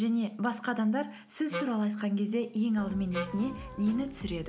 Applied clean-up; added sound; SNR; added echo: none; Wind instrument, woodwind instrument; 8 dB; none.